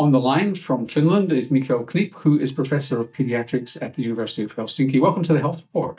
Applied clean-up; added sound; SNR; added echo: neural mask model DeepFilterNet 3.